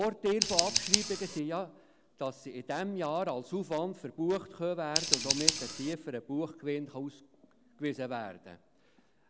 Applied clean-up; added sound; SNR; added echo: none; Scissors; 2 dB; none.